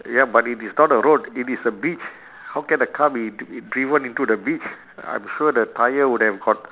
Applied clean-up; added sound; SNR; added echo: none; none; none; none.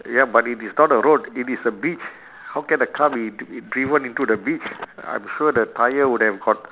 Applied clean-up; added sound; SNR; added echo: none; Telephone; 20 dB; none.